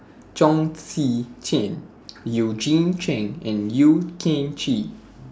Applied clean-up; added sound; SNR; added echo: none; none; none; none.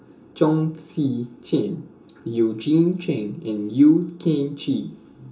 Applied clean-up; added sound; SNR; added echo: none; none; none; reverberation time 0.2 s.